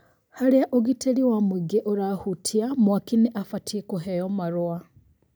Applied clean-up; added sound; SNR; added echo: none; none; none; none.